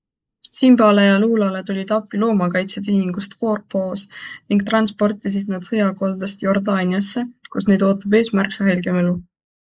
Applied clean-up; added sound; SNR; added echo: neural mask model Resemble Enhance denoiser.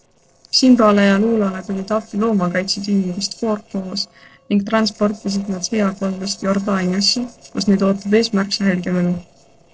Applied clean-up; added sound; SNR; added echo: neural separator model SepFormer DNS4.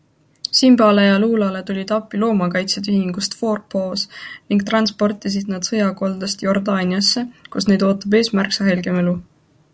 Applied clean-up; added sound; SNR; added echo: none; none; none; none.